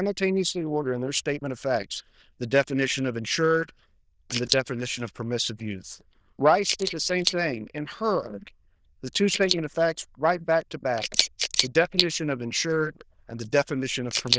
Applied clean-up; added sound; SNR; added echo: neural diffusion model UNIVERSE++.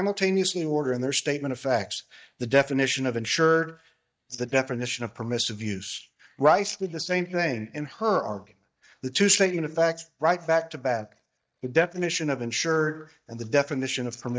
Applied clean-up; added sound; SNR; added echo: neural mask model DeepFilterNet 3.